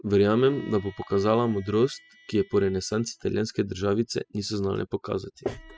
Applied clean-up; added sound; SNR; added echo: classical method spectral subtraction.